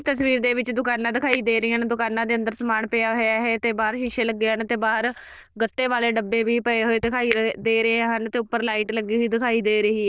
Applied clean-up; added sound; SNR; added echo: neural diffusion model UNIVERSE++.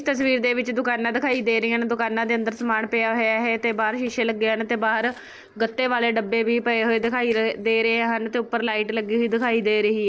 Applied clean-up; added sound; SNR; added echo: neural separator model SepFormer DNS4.